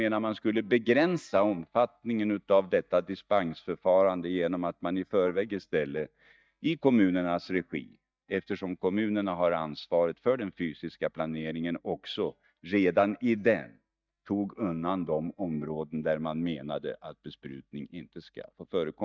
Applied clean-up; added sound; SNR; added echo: neural mask model DeepFilterNet 3.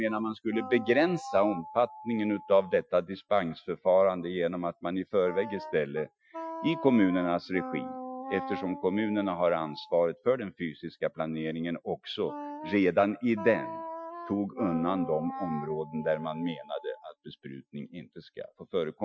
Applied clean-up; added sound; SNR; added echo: classical method Wiener filter.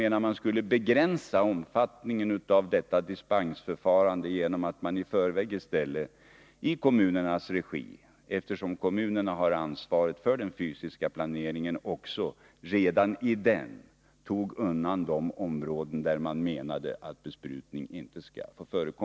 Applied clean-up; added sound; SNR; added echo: none; none; none; none.